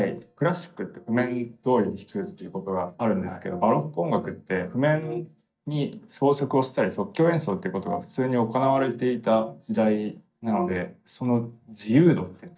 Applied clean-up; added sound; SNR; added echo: neural mask model DeepFilterNet 3.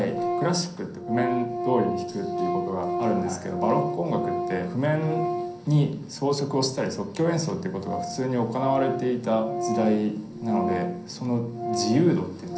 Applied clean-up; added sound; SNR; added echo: none; Organ; 5 dB; reverberation time 0.6 s.